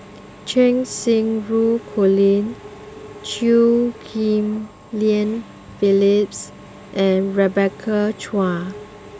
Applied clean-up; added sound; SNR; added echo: none; Engine / Mechanisms; 19 dB; none.